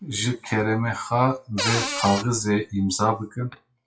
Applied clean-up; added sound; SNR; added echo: classical method WPE with log-MMSE.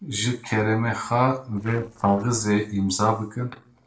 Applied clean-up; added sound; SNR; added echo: neural separator model SepFormer DNS4.